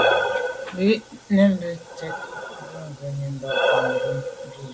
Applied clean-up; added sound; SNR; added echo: none; Breathing; 0 dB; none.